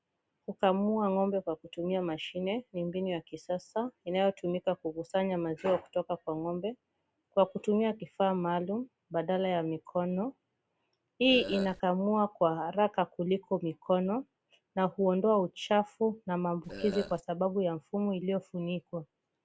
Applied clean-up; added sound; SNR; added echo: none; Burping, eructation; 9 dB; none.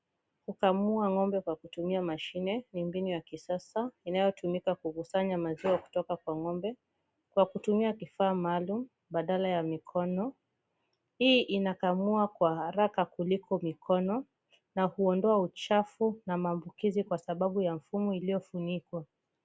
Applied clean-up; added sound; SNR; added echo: none; none; none; none.